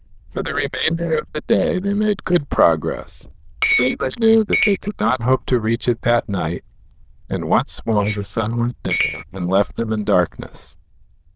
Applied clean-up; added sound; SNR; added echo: neural diffusion model UNIVERSE++.